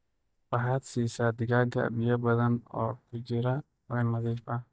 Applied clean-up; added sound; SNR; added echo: neural mask model DeepFilterNet 3.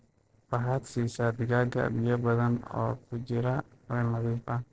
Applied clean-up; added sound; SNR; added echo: neural separator model SepFormer DNS4.